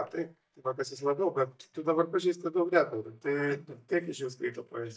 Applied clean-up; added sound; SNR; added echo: neural mask model DeepFilterNet 3.